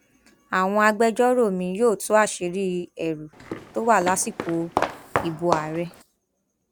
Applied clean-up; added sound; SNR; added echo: none; Walk, footsteps; 6 dB; none.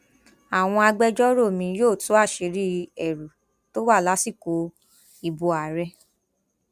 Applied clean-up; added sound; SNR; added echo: none; none; none; none.